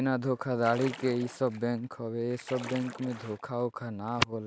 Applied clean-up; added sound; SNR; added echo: none; Splash, splatter; 14 dB; none.